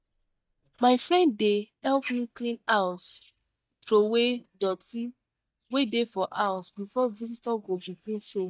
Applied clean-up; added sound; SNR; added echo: neural mask model DeepFilterNet 3.